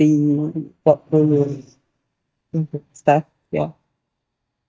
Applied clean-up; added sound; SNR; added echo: neural mask model DeepFilterNet 3.